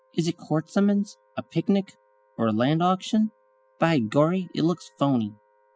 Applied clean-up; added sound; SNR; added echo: classical method spectral subtraction.